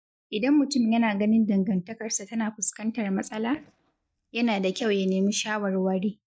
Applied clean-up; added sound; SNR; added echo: neural mask model DeepFilterNet 3.